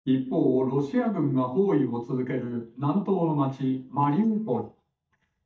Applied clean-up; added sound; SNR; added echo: neural mask model DeepFilterNet 3.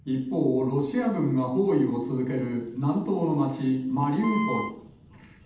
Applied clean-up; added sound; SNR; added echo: none; Wind instrument, woodwind instrument; 7 dB; reverberation time 0.8 s.